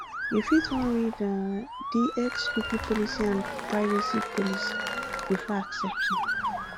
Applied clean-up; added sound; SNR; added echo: none; Motor vehicle (road) / Siren + Applause / Cheering; 3 dB; none.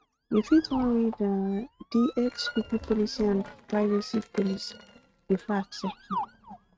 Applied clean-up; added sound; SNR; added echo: neural mask model RNNoise.